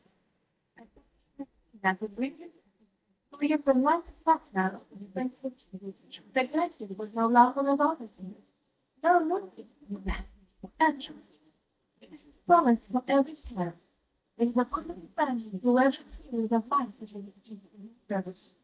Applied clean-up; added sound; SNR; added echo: neural mask model DeepFilterNet 3.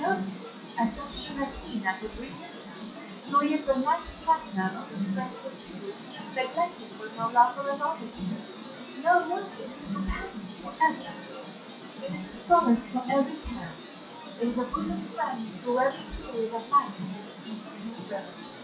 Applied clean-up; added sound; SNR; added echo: classical method WPE with log-MMSE.